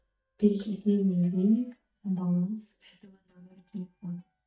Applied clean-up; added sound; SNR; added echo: neural mask model DeepFilterNet 3.